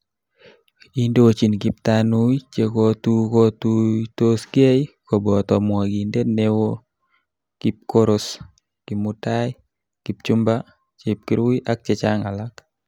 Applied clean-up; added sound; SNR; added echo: none; none; none; none.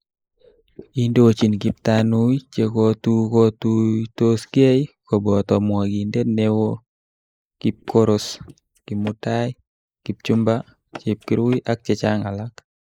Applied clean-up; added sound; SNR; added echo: neural mask model Resemble Enhance denoiser.